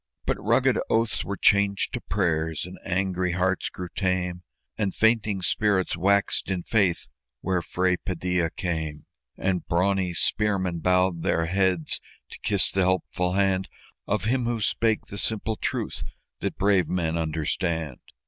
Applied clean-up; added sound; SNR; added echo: none; none; none; none.